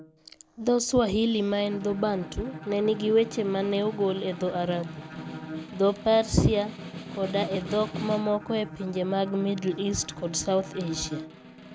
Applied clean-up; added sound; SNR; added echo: none; Snare drum + Bowed string instrument; 12 dB; none.